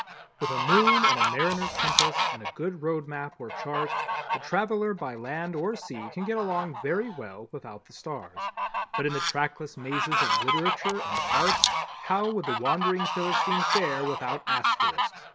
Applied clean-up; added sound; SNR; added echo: none; Fowl + Camera; -2 dB; none.